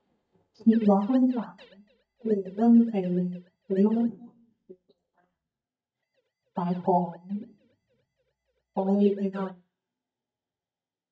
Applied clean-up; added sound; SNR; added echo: neural mask model DeepFilterNet 3.